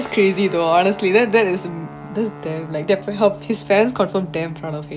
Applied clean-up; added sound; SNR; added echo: none; Guitar; 16 dB; none.